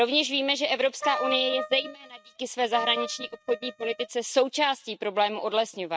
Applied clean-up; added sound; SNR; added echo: neural mask model RNNoise.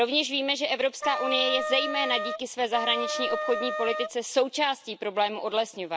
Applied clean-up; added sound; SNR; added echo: none; Wind instrument, woodwind instrument; 3 dB; none.